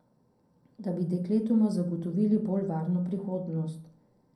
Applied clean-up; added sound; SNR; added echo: none; none; none; reverberation time 0.5 s.